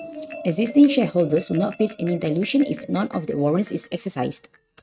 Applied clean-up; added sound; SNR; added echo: neural mask model RNNoise.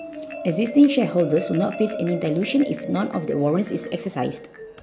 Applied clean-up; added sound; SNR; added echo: none; Marimba, xylophone; 12 dB; none.